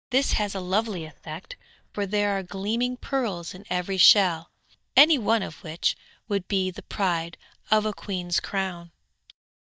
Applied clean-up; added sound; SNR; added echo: neural mask model DeepFilterNet 3.